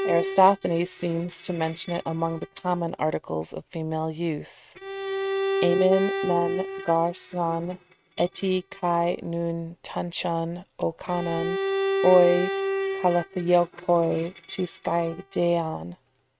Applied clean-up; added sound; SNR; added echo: neural mask model RNNoise.